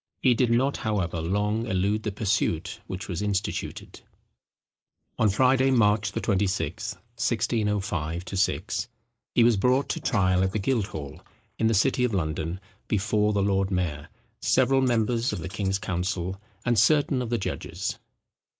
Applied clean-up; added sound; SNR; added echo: neural mask model Resemble Enhance denoiser.